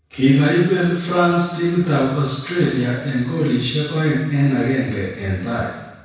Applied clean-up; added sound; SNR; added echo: none; none; none; reverberation time 1.0 s.